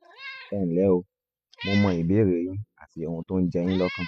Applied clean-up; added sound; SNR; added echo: classical method spectral subtraction.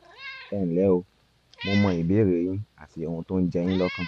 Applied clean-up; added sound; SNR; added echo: none; Meow; 16 dB; none.